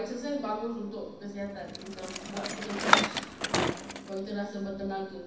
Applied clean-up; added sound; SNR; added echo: none; Bicycle; -3 dB; reverberation time 0.6 s.